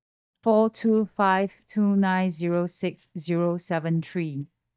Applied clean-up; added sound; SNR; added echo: neural mask model DeepFilterNet 3.